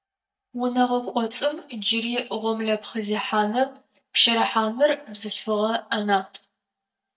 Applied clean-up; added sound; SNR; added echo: neural mask model DeepFilterNet 3.